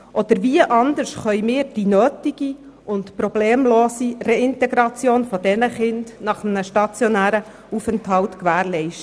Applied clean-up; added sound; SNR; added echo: none; none; none; none.